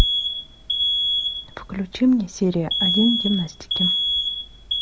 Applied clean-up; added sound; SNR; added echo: none; Alarm; 0 dB; none.